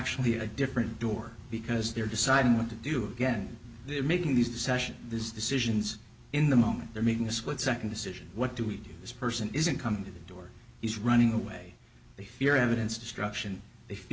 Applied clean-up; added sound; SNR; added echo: none; none; none; none.